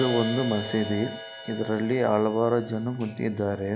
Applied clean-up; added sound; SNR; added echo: none; Crash cymbal; 12 dB; none.